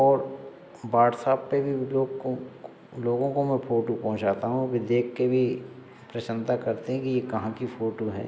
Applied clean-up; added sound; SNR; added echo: none; none; none; none.